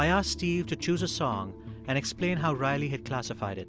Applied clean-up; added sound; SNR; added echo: none; none; none; none.